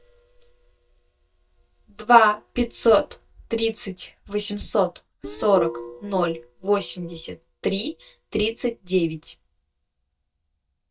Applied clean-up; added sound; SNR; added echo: neural mask model DeepFilterNet 3.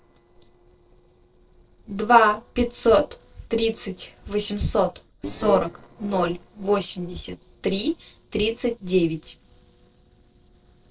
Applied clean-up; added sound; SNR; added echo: neural separator model SepFormer DNS4.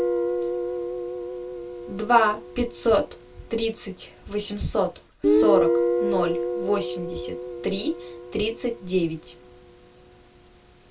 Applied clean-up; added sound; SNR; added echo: none; Guitar; 0 dB; reverberation time 0.2 s.